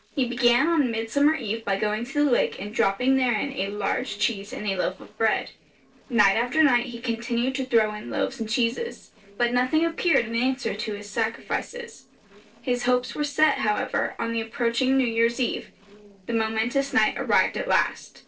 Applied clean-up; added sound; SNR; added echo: neural separator model SepFormer DNS4.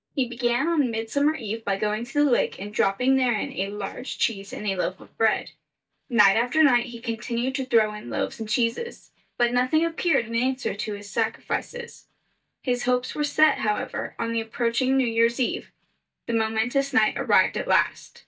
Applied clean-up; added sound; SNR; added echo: neural mask model DeepFilterNet 3.